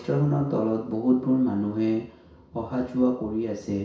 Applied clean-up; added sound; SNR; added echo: none; none; none; reverberation time 0.6 s.